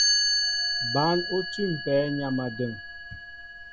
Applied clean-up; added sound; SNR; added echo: none; Chime; 0 dB; none.